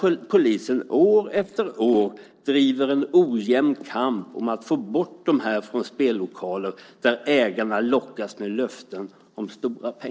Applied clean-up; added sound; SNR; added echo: neural separator model SepFormer DNS4.